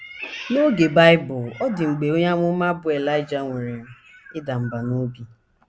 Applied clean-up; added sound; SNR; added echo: none; Meow; 20 dB; none.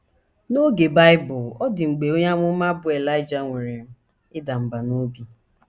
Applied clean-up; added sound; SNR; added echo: none; none; none; none.